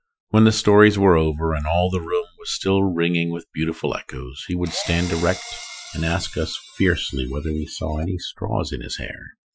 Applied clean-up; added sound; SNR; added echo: classical method Wiener filter.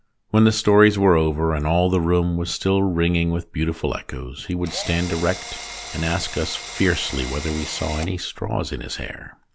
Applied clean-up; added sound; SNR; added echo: none; Drill; 12 dB; none.